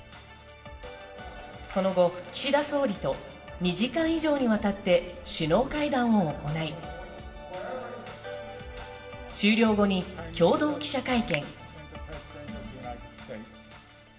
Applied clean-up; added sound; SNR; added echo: none; Finger snapping; 16 dB; reverberation time 0.9 s.